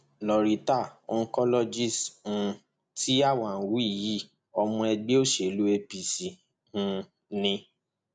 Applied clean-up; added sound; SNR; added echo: none; none; none; none.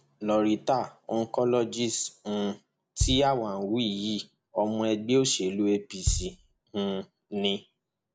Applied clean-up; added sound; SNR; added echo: none; Bass drum; 8 dB; none.